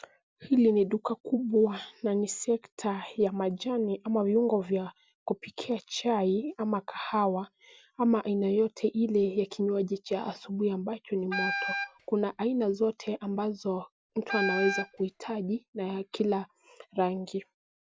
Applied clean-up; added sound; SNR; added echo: none; Wind instrument, woodwind instrument; 5 dB; none.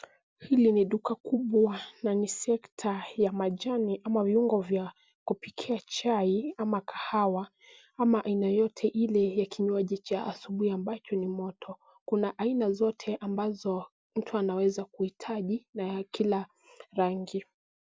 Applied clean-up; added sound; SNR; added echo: none; none; none; none.